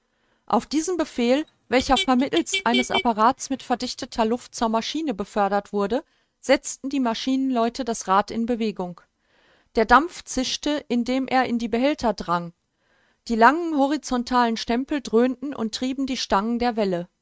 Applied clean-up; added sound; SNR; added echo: neural mask model RNNoise.